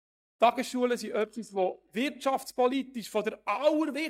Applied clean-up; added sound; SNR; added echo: neural mask model DeepFilterNet 3.